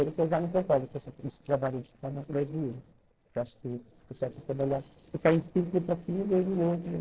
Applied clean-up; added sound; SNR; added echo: neural separator model SepFormer DNS4.